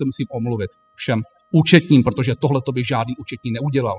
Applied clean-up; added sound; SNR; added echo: classical method spectral subtraction.